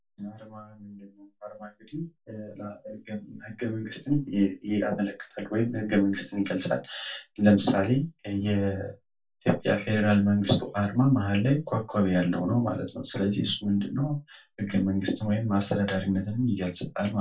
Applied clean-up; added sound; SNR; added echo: none; none; none; reverberation time 0.2 s.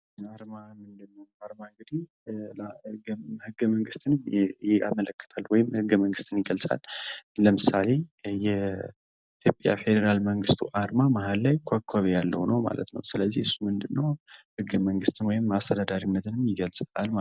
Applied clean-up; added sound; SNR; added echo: none; none; none; none.